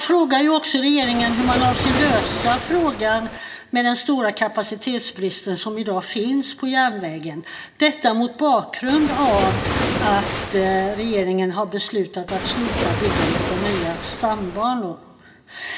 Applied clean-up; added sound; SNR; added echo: none; Waves, surf; 3 dB; reverberation time 0.7 s.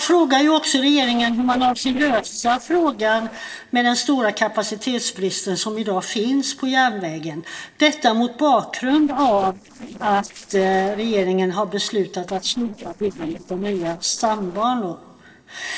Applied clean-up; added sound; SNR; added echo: neural separator model SepFormer DNS4.